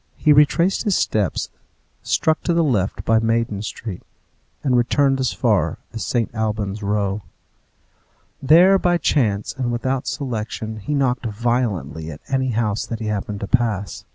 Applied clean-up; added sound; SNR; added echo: none; none; none; none.